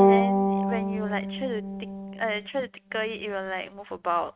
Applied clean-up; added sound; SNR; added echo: neural mask model RNNoise.